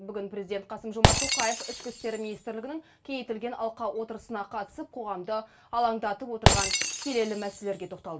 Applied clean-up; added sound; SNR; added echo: none; Shatter; -2 dB; reverberation time 0.2 s.